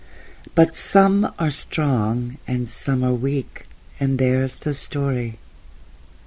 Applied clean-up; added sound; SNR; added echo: none; none; none; none.